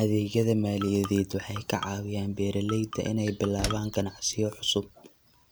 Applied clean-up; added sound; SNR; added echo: none; Marimba, xylophone + Slam; 12 dB; none.